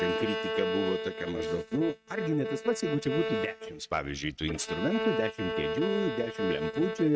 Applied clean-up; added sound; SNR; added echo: neural mask model RNNoise.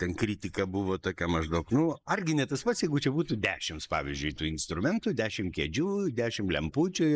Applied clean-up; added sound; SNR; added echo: neural mask model Resemble Enhance denoiser.